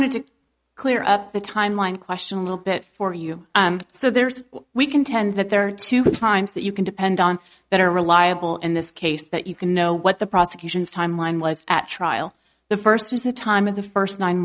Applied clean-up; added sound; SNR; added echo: neural mask model RNNoise.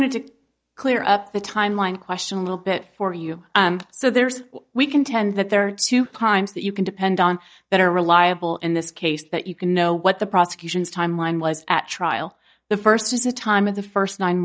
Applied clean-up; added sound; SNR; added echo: neural mask model DeepFilterNet 3.